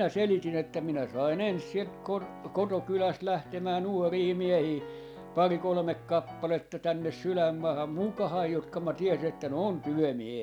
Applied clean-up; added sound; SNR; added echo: none; Piano; 15 dB; none.